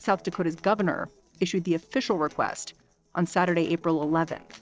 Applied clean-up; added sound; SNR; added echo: neural separator model SepFormer DNS4.